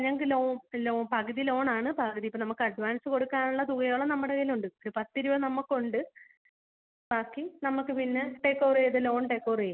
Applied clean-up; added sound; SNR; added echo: none; none; none; none.